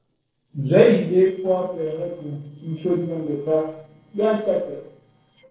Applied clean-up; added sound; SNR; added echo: neural separator model SepFormer DNS4.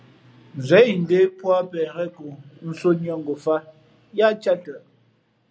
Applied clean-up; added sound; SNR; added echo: none; none; none; none.